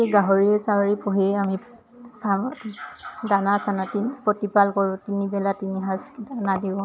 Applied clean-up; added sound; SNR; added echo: none; none; none; none.